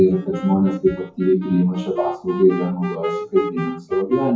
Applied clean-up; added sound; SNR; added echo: classical method WPE with log-MMSE.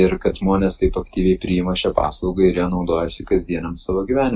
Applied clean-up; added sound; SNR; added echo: none; none; none; none.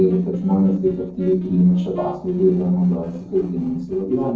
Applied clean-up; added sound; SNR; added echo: neural separator model SepFormer DNS4.